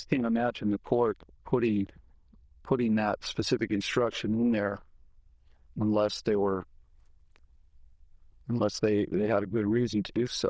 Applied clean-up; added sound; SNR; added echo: neural diffusion model UNIVERSE++.